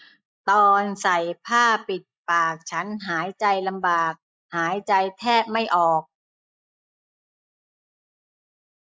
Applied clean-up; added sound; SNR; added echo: neural mask model Resemble Enhance denoiser.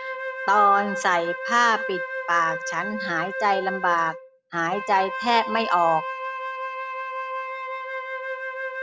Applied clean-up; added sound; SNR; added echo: none; Wind instrument, woodwind instrument; 6 dB; none.